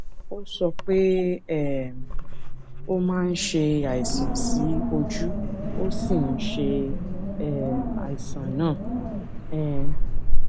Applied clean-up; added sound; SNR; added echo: none; Wind; -5 dB; none.